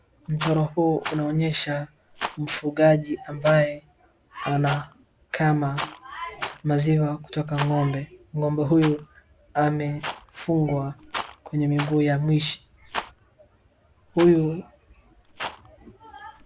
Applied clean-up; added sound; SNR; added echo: none; Rattle; 14 dB; none.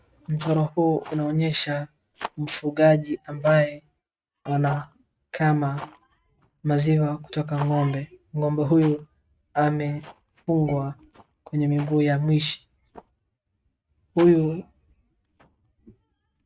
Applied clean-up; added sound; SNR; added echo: neural mask model RNNoise.